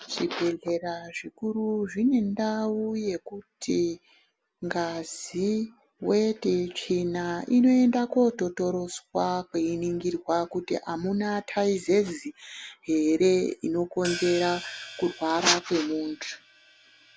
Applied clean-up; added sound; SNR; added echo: none; Hi-hat; 14 dB; none.